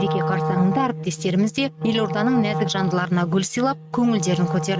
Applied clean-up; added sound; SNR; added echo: neural mask model RNNoise.